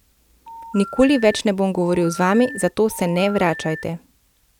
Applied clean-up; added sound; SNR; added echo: none; Telephone; 15 dB; none.